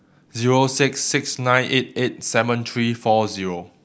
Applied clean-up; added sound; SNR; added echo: none; none; none; none.